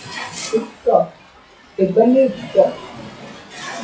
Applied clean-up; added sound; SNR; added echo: classical method WPE with log-MMSE.